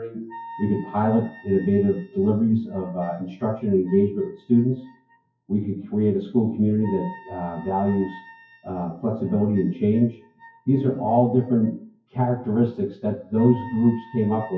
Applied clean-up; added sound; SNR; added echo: classical method WPE with log-MMSE.